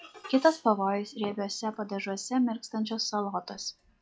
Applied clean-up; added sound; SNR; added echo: classical method log-MMSE.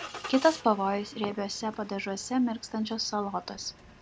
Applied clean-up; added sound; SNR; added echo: none; Engine starting; 16 dB; none.